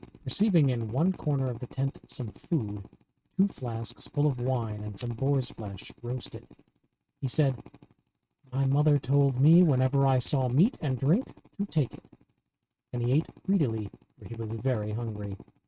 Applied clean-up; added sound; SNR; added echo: neural mask model RNNoise.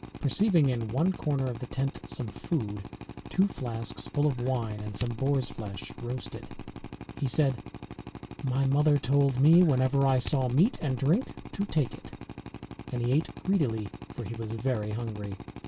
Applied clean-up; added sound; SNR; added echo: none; Fire + Drill; 12 dB; none.